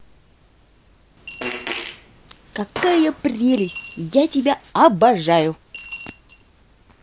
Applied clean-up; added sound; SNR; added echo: none; Coin (dropping) / Glass + Fart; 13 dB; none.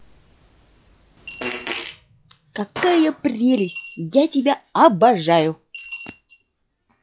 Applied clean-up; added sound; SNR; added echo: classical method log-MMSE.